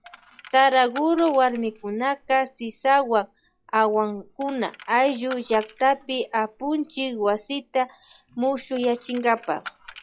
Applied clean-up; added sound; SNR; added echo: classical method log-MMSE.